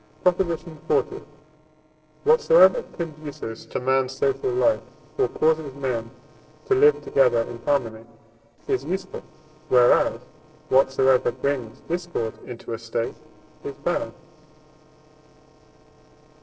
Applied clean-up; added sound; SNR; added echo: neural separator model SepFormer DNS4.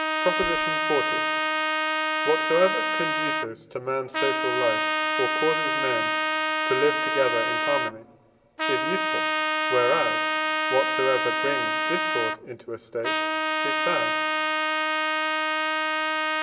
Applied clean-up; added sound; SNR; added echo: none; Trumpet; -4 dB; reverberation time 1.6 s.